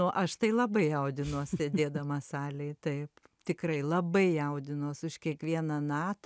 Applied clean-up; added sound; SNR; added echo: none; none; none; none.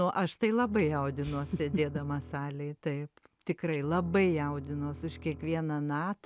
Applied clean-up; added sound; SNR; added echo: none; Bowed string instrument; 17 dB; none.